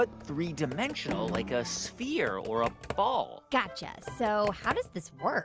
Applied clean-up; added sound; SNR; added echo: none; Computer keyboard; 12 dB; none.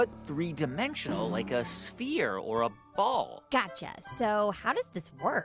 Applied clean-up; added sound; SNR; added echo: none; none; none; none.